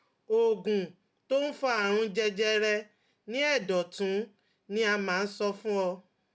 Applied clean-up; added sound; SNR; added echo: none; none; none; none.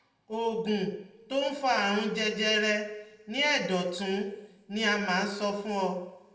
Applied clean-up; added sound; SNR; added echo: none; none; none; reverberation time 0.9 s.